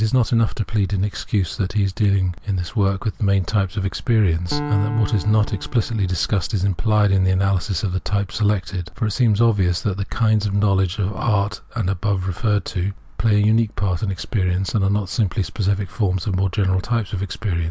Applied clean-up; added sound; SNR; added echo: none; Piano; 14 dB; none.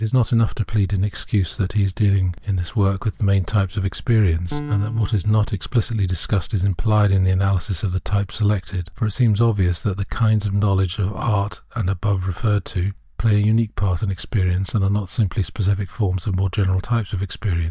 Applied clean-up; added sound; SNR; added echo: neural mask model DeepFilterNet 3.